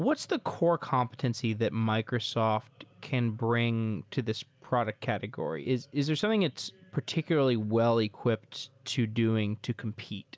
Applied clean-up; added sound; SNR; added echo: none; none; none; none.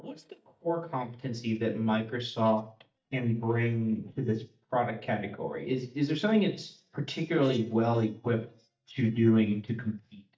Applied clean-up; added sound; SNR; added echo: neural mask model DeepFilterNet 3.